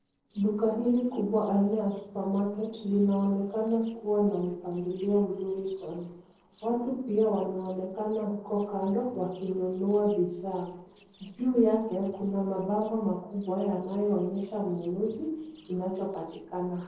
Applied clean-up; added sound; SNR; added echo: neural separator model SepFormer DNS4.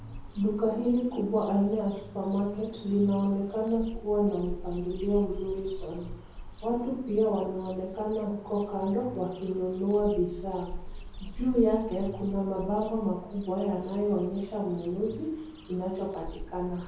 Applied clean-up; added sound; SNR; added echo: none; Cricket / Bird; 13 dB; reverberation time 0.9 s.